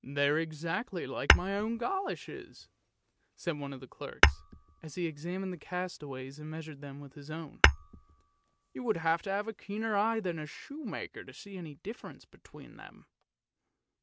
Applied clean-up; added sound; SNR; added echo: none; Tap / Hammer / Glass; -2 dB; none.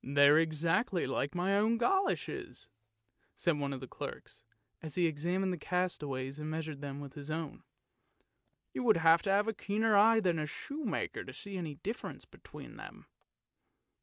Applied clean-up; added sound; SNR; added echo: none; none; none; none.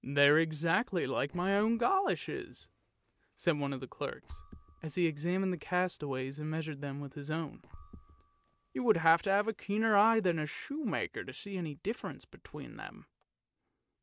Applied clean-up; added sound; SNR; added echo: neural separator model SepFormer DNS4.